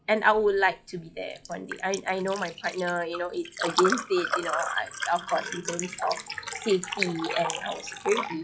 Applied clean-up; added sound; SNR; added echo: classical method log-MMSE.